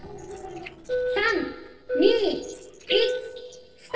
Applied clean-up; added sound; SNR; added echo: neural separator model SepFormer DNS4.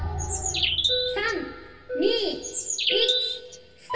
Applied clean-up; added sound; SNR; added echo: none; Bird; -2 dB; reverberation time 0.3 s.